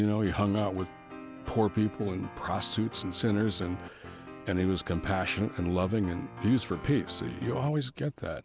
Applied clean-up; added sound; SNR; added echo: none; Piano; 14 dB; none.